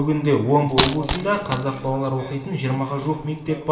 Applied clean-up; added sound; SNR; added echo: none; Coin (dropping); 4 dB; reverberation time 2.9 s.